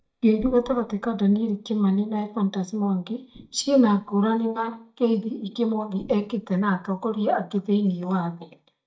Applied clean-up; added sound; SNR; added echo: neural mask model DeepFilterNet 3.